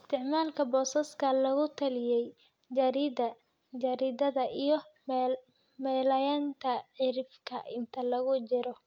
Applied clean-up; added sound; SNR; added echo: none; none; none; none.